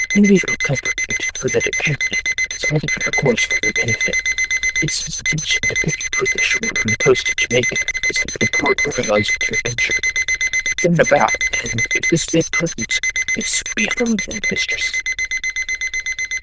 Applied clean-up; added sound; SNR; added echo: neural diffusion model UNIVERSE++.